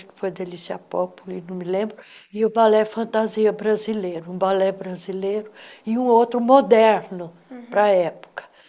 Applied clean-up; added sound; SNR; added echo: neural mask model Resemble Enhance denoiser.